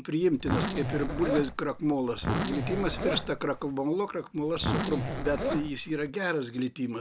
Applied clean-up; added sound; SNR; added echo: none; Zipper (clothing); 3 dB; none.